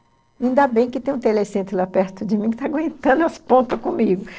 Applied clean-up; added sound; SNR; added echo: neural separator model SepFormer DNS4.